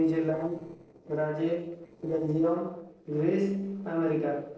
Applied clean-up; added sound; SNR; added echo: neural separator model SepFormer DNS4.